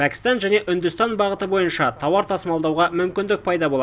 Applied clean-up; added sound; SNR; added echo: none; none; none; none.